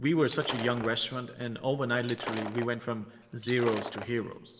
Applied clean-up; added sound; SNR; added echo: none; Shatter; 10 dB; reverberation time 1.5 s.